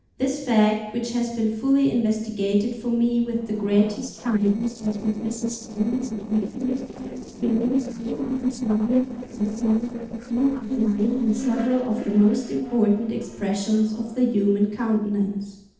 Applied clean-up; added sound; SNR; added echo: neural separator model SepFormer DNS4.